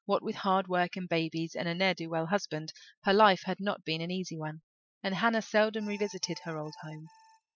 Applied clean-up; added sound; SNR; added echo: classical method spectral subtraction.